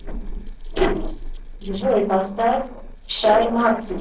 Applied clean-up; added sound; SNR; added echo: neural separator model SepFormer DNS4.